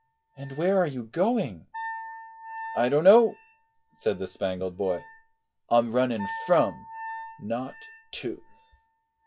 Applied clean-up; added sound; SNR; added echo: classical method log-MMSE.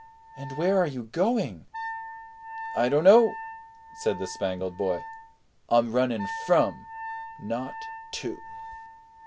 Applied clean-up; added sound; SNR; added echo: none; Wind instrument, woodwind instrument; 13 dB; none.